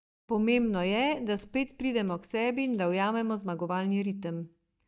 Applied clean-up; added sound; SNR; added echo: neural mask model DeepFilterNet 3.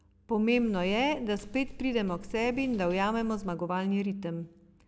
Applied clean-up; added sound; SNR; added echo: none; Walk, footsteps; 14 dB; none.